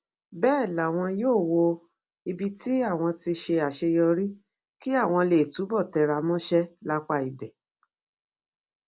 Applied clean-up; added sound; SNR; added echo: none; none; none; none.